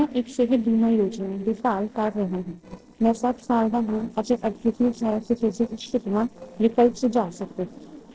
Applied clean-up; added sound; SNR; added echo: neural separator model SepFormer DNS4.